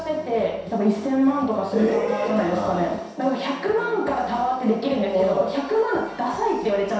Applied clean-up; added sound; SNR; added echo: none; none; none; reverberation time 0.7 s.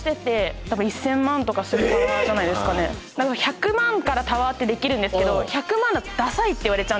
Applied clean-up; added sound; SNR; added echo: none; none; none; none.